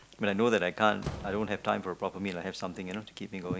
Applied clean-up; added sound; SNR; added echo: none; Slam; 16 dB; none.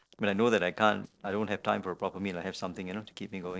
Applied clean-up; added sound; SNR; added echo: neural separator model SepFormer DNS4.